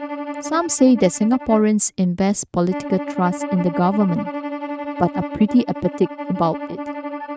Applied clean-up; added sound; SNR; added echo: neural mask model RNNoise.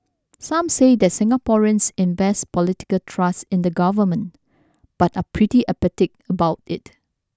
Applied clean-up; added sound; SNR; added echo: none; none; none; none.